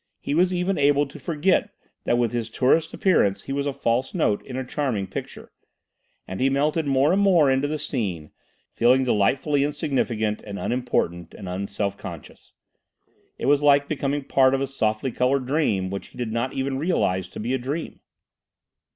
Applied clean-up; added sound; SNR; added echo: none; none; none; none.